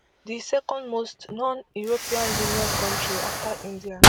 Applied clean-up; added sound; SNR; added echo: none; Explosion; -5 dB; none.